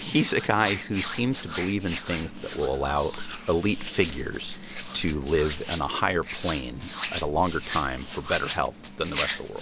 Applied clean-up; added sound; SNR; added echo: none; Hands; 5 dB; none.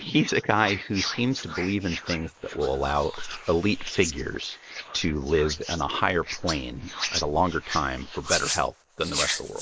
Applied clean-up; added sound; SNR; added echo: neural mask model Resemble Enhance denoiser.